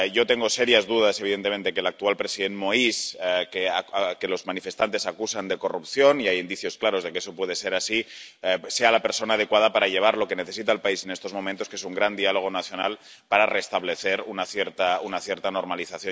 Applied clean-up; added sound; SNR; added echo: none; none; none; none.